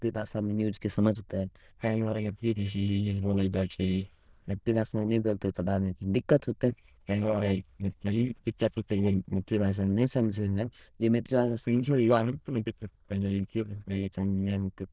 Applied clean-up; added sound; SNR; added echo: neural diffusion model UNIVERSE++.